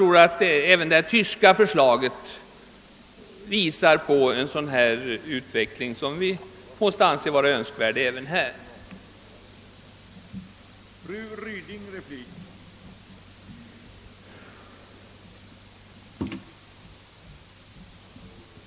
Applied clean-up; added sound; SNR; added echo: none; none; none; none.